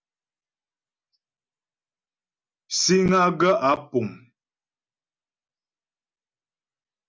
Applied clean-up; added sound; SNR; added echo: none; none; none; none.